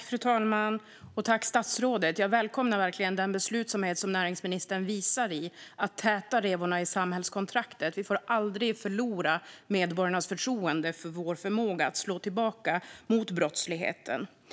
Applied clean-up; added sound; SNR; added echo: none; none; none; none.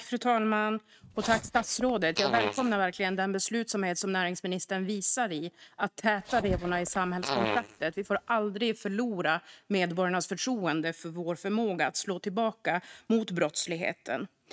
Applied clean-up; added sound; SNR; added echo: neural mask model RNNoise.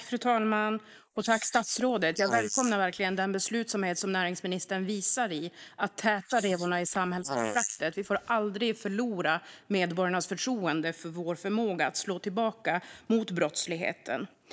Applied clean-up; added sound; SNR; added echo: neural mask model Resemble Enhance denoiser.